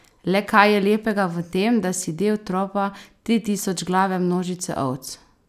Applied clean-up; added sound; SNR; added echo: none; none; none; none.